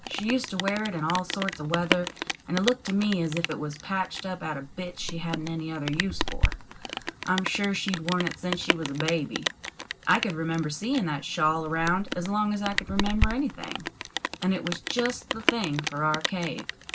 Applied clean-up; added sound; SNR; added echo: none; Rain; 3 dB; none.